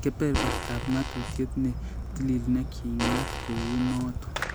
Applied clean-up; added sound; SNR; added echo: none; Fireworks + Fart; 3 dB; none.